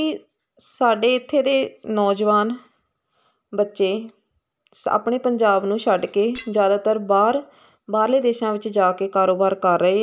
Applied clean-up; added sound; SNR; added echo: none; Shatter; 13 dB; none.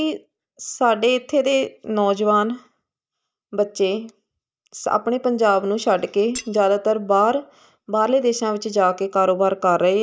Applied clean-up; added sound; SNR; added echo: neural mask model DeepFilterNet 3.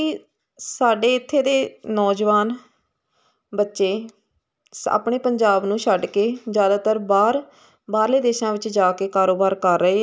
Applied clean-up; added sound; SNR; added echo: none; none; none; none.